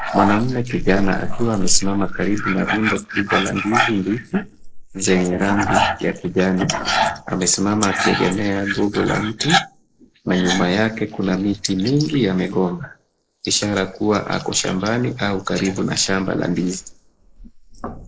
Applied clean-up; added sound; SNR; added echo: neural mask model Resemble Enhance denoiser.